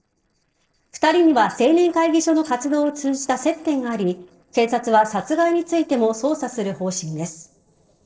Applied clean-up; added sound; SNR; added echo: neural separator model SepFormer DNS4.